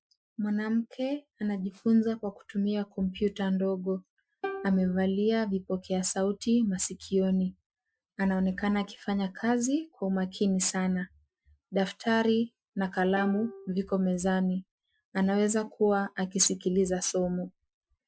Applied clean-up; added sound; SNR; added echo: classical method Wiener filter.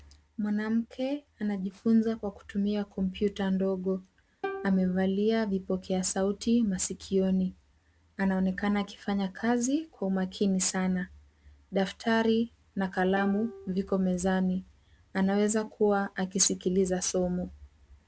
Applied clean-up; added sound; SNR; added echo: none; Plucked string instrument; 14 dB; none.